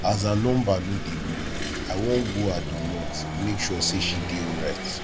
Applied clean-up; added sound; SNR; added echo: none; Engine / Vehicle; 4 dB; none.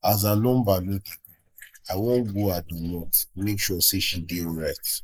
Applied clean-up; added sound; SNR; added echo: neural mask model Resemble Enhance denoiser.